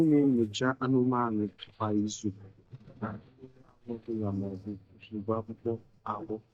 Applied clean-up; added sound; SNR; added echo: neural mask model DeepFilterNet 3.